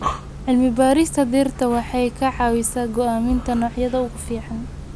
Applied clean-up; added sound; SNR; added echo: none; Breathing; 11 dB; none.